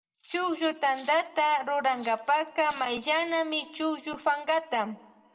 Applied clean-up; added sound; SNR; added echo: none; Cutlery, silverware; 16 dB; reverberation time 1.3 s.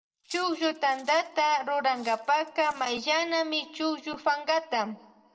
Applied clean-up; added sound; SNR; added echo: neural separator model SepFormer DNS4.